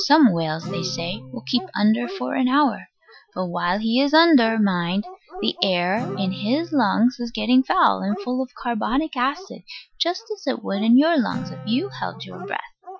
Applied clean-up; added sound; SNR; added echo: classical method Wiener filter.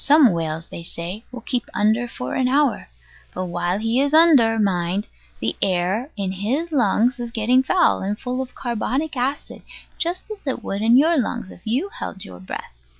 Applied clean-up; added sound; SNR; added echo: none; none; none; none.